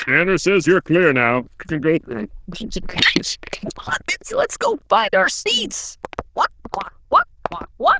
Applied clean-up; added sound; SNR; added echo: neural diffusion model UNIVERSE++.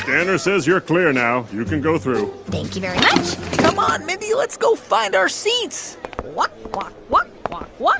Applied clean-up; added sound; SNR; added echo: none; none; none; none.